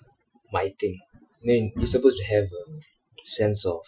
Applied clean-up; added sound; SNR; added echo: classical method Wiener filter.